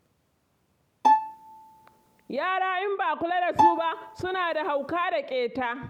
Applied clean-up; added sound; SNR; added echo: none; Bowed string instrument; -3 dB; none.